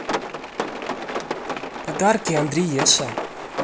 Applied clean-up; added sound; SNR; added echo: none; Rain; 4 dB; none.